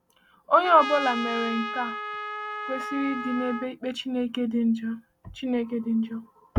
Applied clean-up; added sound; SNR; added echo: none; Trumpet; 7 dB; none.